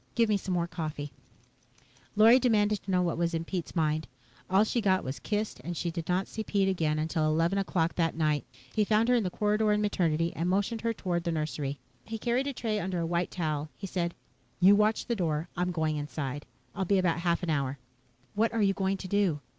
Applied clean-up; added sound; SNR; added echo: none; none; none; none.